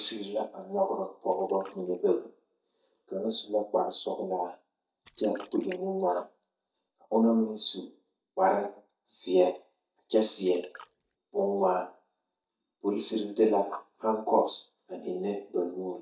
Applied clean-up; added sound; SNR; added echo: neural mask model DeepFilterNet 3.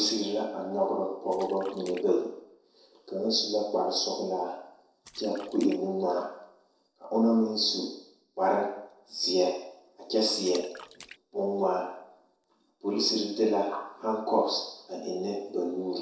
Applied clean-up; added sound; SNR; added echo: neural separator model SepFormer DNS4.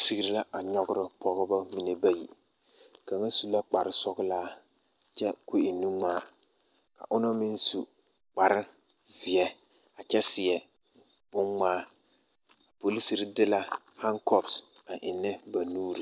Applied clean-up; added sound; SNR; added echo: none; none; none; none.